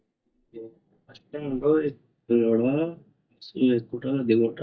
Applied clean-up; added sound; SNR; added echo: neural mask model DeepFilterNet 3.